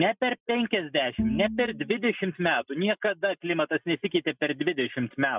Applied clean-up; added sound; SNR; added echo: classical method Wiener filter.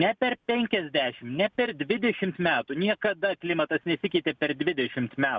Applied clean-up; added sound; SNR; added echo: none; none; none; none.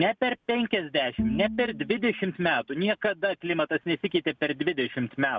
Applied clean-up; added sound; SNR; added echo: none; Bowed string instrument; 8 dB; none.